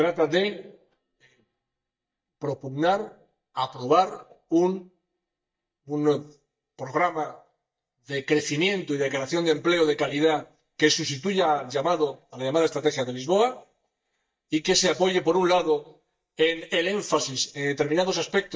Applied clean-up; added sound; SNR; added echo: neural mask model DeepFilterNet 3.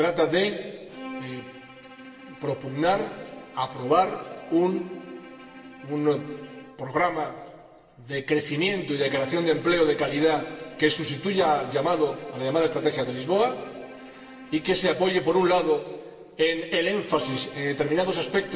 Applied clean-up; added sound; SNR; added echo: none; Bowed string instrument; 18 dB; reverberation time 2.4 s.